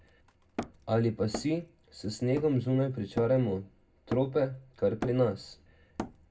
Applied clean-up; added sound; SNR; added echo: none; Hammer; 13 dB; reverberation time 0.3 s.